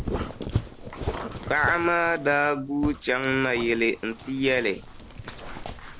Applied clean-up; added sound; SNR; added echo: none; Dog; 8 dB; none.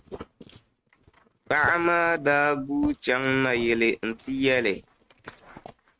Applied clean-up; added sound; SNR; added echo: neural mask model RNNoise.